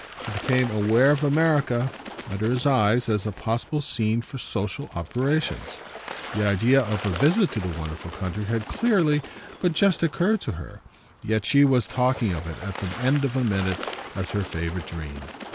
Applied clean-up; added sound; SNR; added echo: none; Water / Bird; 14 dB; none.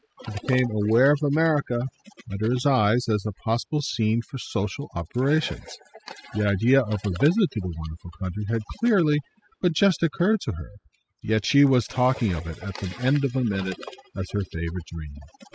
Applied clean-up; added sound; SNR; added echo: classical method spectral subtraction.